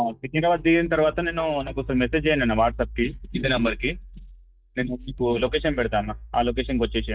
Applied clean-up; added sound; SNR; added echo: neural mask model DeepFilterNet 3.